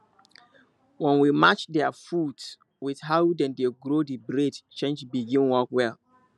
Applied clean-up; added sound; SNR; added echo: none; none; none; none.